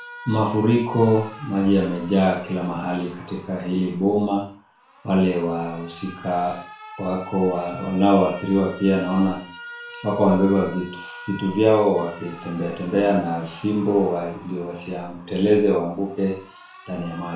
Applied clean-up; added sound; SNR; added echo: none; Alarm; 19 dB; reverberation time 0.4 s.